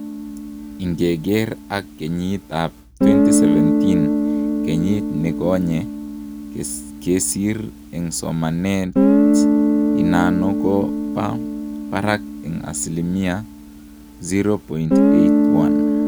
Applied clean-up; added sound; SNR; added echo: none; Guitar; -3 dB; none.